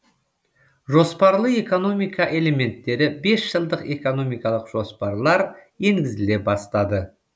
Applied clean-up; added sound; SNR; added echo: none; none; none; none.